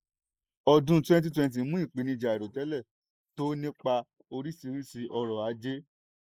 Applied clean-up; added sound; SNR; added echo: neural mask model Resemble Enhance denoiser.